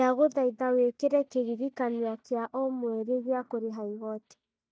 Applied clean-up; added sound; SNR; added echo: neural mask model DeepFilterNet 3.